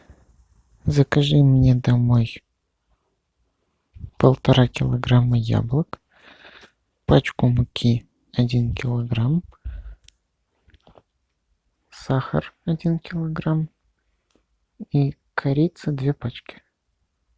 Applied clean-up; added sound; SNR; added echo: none; none; none; none.